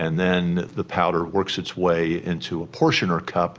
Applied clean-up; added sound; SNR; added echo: none; none; none; none.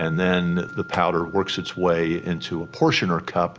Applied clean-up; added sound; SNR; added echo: none; Wind chime + Clapping; 17 dB; none.